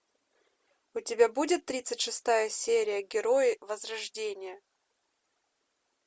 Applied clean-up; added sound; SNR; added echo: none; none; none; none.